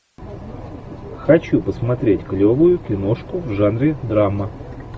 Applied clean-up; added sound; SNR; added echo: none; none; none; none.